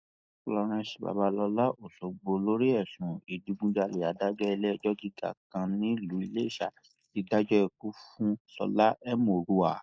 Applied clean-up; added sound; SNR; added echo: neural mask model Resemble Enhance denoiser.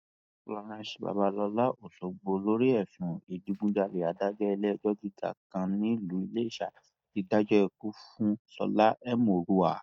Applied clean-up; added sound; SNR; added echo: neural mask model DeepFilterNet 3.